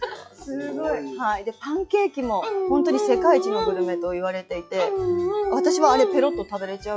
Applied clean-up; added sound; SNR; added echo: classical method log-MMSE.